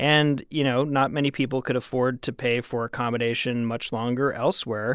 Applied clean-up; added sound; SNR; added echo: none; none; none; none.